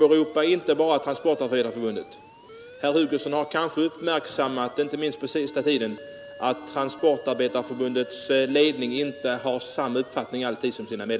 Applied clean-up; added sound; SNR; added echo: none; Alarm; 19 dB; none.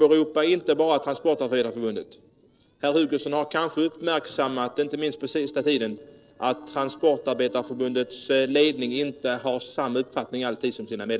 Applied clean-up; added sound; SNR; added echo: neural separator model SepFormer DNS4.